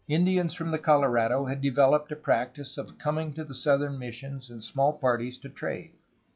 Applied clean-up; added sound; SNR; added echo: classical method log-MMSE.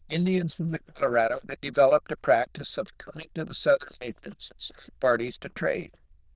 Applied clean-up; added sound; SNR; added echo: neural diffusion model UNIVERSE++.